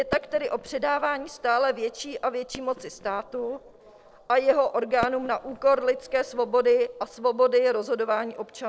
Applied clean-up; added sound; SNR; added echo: neural separator model SepFormer DNS4.